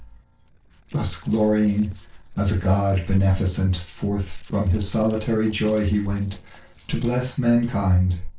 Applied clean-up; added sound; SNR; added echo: neural separator model SepFormer DNS4.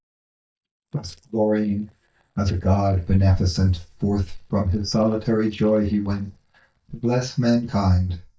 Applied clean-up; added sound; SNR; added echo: neural mask model DeepFilterNet 3.